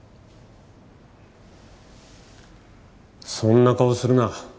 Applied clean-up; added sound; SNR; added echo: none; none; none; none.